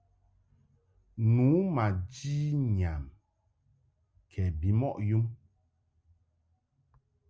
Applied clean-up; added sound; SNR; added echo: none; none; none; none.